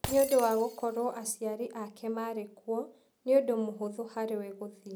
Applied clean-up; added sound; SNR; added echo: none; Shatter; 16 dB; none.